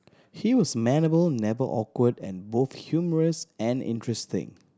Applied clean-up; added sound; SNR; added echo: none; none; none; none.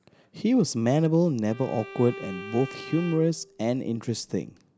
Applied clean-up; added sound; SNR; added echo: none; Bowed string instrument; 17 dB; none.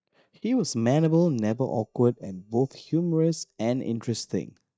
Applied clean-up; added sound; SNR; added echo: neural mask model DeepFilterNet 3.